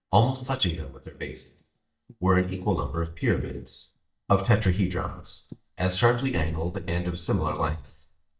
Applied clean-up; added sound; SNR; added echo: neural mask model DeepFilterNet 3.